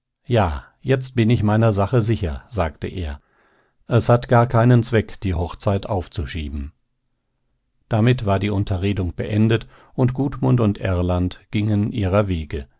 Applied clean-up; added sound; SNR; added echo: none; none; none; none.